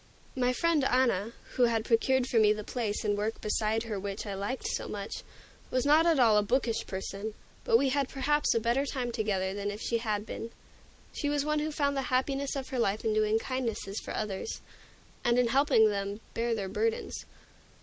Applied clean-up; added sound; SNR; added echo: none; none; none; none.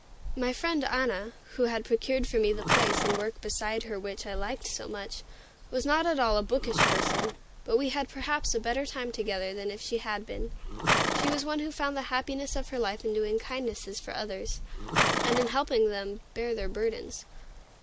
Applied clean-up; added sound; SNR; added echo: none; Livestock, farm animals, working animals; 3 dB; none.